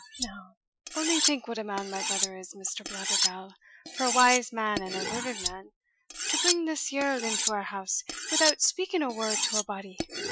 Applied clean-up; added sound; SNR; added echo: classical method Wiener filter.